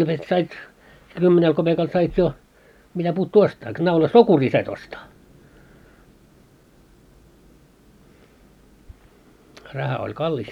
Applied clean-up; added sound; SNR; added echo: none; none; none; none.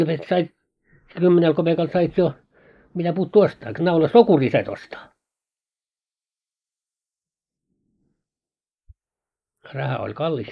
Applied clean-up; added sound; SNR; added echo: neural mask model Resemble Enhance denoiser.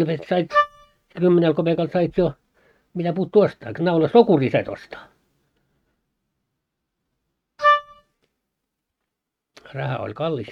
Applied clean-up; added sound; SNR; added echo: neural mask model RNNoise.